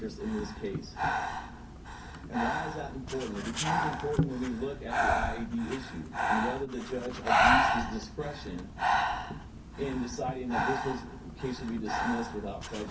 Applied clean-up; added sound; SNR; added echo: none; Breathing; -4 dB; reverberation time 0.3 s.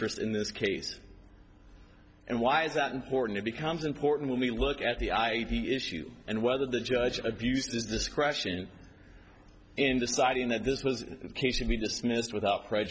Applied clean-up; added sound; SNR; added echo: none; none; none; none.